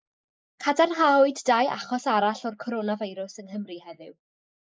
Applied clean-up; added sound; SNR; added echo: neural mask model Resemble Enhance denoiser.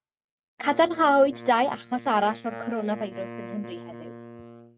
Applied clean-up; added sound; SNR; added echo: neural mask model RNNoise.